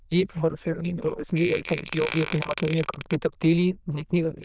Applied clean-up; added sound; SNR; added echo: neural diffusion model UNIVERSE++.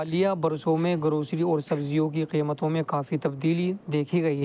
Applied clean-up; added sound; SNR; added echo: none; none; none; none.